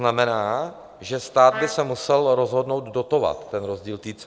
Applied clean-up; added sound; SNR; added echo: none; Trumpet; 13 dB; none.